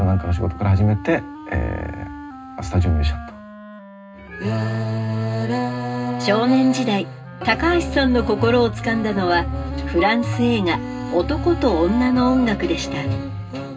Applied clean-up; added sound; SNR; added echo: none; Wind instrument, woodwind instrument; 17 dB; reverberation time 0.2 s.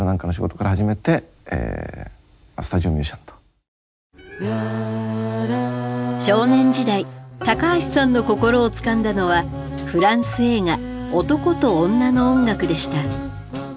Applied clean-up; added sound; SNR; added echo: none; none; none; none.